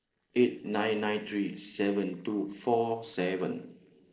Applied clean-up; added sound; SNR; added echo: neural separator model SepFormer DNS4.